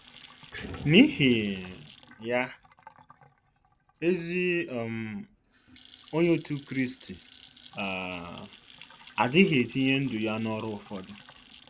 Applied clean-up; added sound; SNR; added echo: none; Sink (filling or washing) / Water tap, faucet / Splash, splatter; 19 dB; none.